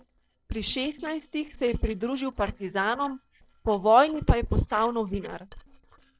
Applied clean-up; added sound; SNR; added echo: neural separator model SepFormer DNS4.